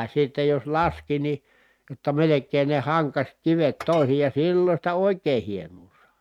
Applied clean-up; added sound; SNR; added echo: neural mask model RNNoise.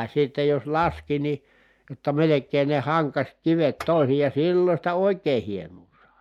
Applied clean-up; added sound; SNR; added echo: neural mask model DeepFilterNet 3.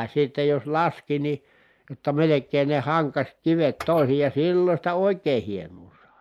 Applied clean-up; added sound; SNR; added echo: neural mask model Resemble Enhance denoiser.